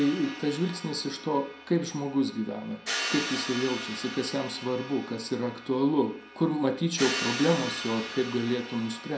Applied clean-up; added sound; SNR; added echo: none; Crash cymbal; 8 dB; reverberation time 0.4 s.